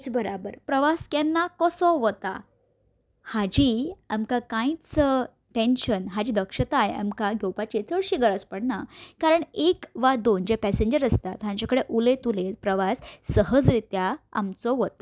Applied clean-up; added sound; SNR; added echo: none; none; none; none.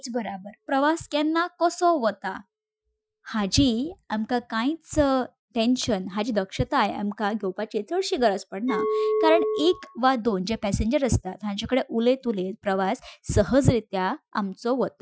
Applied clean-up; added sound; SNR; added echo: classical method Wiener filter.